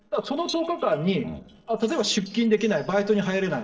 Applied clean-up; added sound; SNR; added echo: neural separator model SepFormer DNS4.